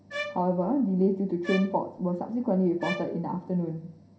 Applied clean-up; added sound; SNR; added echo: none; Bowed string instrument; 13 dB; reverberation time 0.3 s.